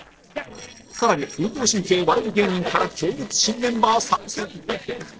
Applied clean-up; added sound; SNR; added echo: neural separator model SepFormer DNS4.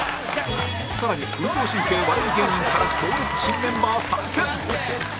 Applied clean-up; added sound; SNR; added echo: none; Guitar; 19 dB; none.